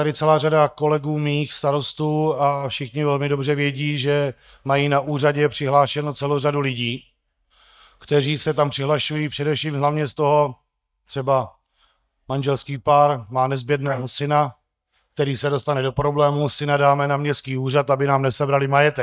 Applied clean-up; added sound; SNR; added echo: neural mask model DeepFilterNet 3.